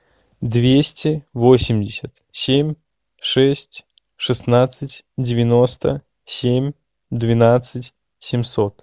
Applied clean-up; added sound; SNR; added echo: none; none; none; none.